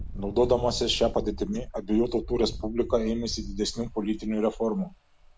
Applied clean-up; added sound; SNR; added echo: none; Engine; 10 dB; none.